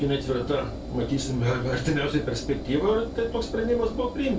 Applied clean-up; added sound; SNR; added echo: none; Engine; 9 dB; reverberation time 0.2 s.